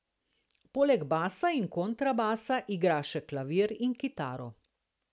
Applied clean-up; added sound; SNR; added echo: none; none; none; none.